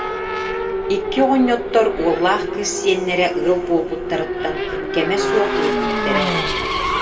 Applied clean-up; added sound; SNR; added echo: none; Race car, auto racing / Accelerating, revving, vroom; 1 dB; reverberation time 2.0 s.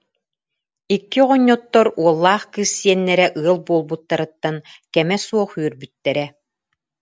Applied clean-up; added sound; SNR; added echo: none; none; none; none.